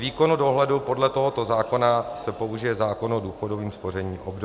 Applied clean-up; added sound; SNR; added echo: none; none; none; none.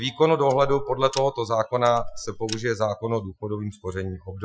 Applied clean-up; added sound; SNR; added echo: classical method Wiener filter.